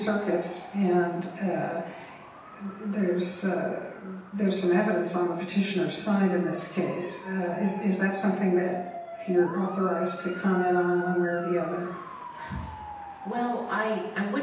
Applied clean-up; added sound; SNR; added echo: none; Motor vehicle (road) / Siren; 15 dB; reverberation time 0.9 s.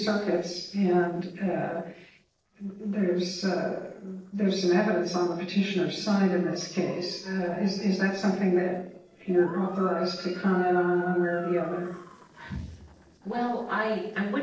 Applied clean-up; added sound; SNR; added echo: neural separator model SepFormer DNS4.